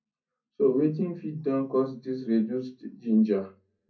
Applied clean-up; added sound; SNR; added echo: none; none; none; reverberation time 0.3 s.